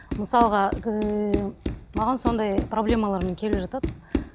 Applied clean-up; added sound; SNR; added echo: none; Run; 5 dB; none.